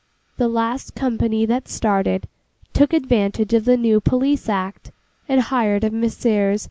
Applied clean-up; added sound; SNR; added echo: neural mask model Resemble Enhance denoiser.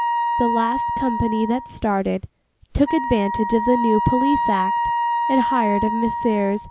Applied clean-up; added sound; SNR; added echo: none; Wind instrument, woodwind instrument; 1 dB; none.